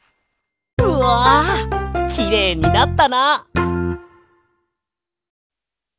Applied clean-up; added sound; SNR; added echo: none; none; none; none.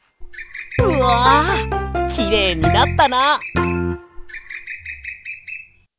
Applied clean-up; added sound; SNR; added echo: none; Bird; 14 dB; none.